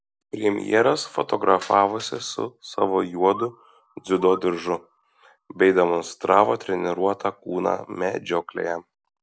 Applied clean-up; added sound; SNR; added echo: none; Bird; 18 dB; none.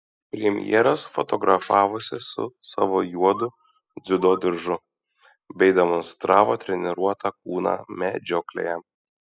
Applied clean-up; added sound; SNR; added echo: classical method spectral subtraction.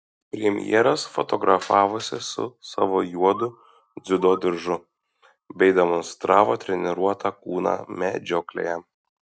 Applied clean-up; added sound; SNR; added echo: neural mask model RNNoise.